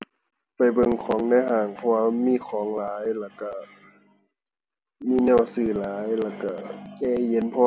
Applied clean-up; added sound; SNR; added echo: none; none; none; none.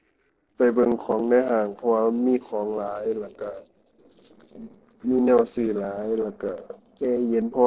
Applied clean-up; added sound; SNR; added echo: neural separator model SepFormer DNS4.